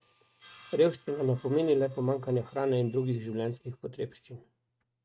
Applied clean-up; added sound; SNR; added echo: neural mask model RNNoise.